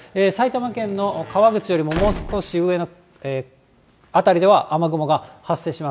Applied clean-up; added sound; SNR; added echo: none; Squeak / Slam / Wood; 11 dB; none.